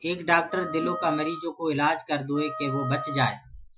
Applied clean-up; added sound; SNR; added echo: classical method Wiener filter.